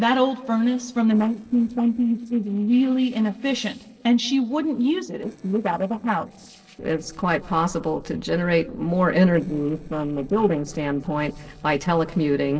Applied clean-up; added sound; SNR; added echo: neural separator model SepFormer DNS4.